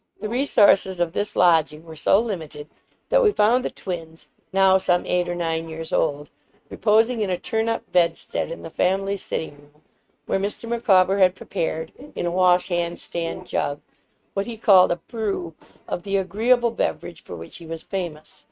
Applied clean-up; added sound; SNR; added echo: neural mask model RNNoise.